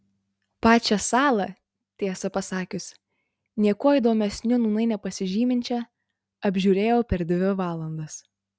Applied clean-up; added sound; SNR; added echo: none; none; none; none.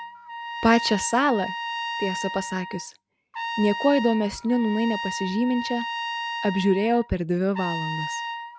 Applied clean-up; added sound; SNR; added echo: none; Trumpet; 7 dB; none.